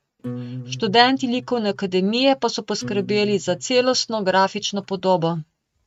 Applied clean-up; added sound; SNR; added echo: neural mask model RNNoise.